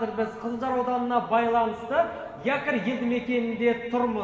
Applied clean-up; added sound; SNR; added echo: none; none; none; reverberation time 2.1 s.